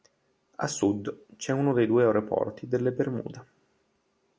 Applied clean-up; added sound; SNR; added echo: none; none; none; none.